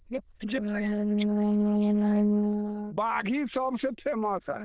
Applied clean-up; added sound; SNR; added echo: neural diffusion model UNIVERSE++.